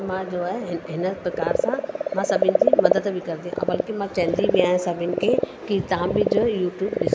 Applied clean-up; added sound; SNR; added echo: none; Frog; 0 dB; none.